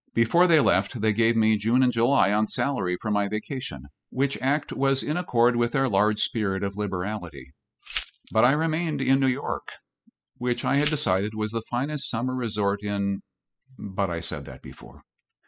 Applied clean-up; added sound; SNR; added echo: classical method spectral subtraction.